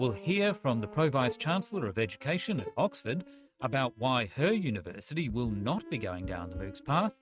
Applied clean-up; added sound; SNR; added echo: neural mask model RNNoise.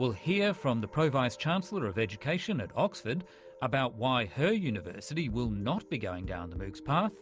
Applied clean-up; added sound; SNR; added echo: none; none; none; none.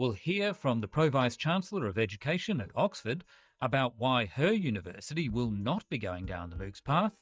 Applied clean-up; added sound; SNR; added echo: neural mask model DeepFilterNet 3.